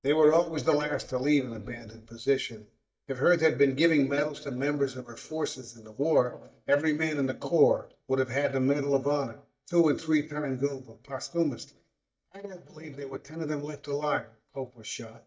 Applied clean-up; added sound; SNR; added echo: neural mask model DeepFilterNet 3.